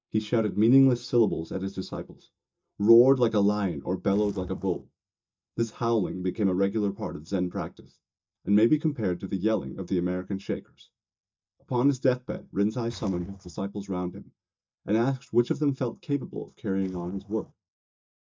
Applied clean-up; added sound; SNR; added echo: neural mask model DeepFilterNet 3.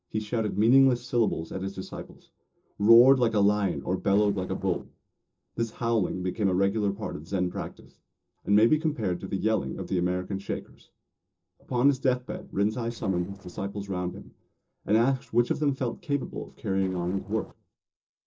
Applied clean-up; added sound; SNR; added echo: neural separator model SepFormer DNS4.